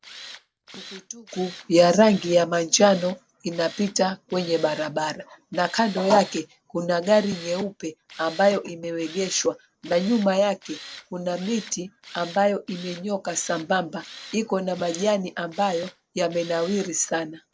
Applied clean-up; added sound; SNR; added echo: none; Tools; 19 dB; none.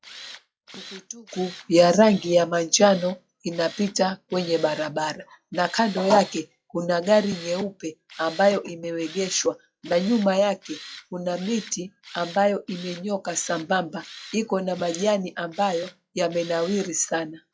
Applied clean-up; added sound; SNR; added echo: classical method log-MMSE.